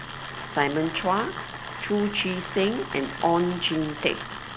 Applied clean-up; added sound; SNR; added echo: none; Tools; 9 dB; none.